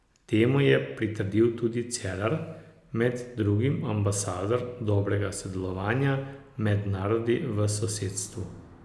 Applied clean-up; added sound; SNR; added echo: none; none; none; none.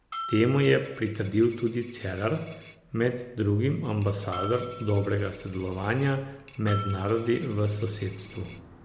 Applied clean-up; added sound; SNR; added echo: none; Coin (dropping) + Bell; 13 dB; none.